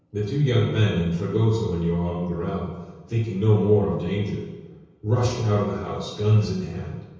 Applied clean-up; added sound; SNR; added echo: none; none; none; reverberation time 1.2 s.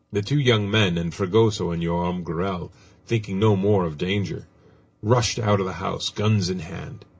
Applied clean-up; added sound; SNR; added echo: none; none; none; none.